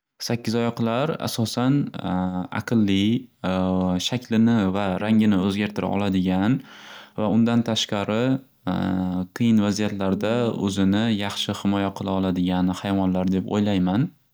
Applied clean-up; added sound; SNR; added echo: none; Piano; 19 dB; none.